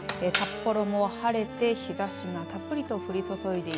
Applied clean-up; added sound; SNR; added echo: none; Wind instrument, woodwind instrument; 10 dB; none.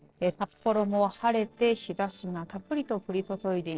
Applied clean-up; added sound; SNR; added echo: neural separator model SepFormer DNS4.